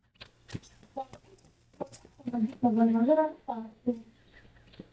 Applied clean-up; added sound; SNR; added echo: neural mask model DeepFilterNet 3.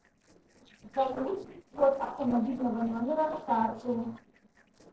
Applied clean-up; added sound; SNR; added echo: neural separator model SepFormer DNS4.